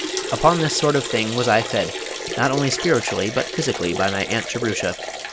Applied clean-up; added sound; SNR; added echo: none; Liquid; 7 dB; none.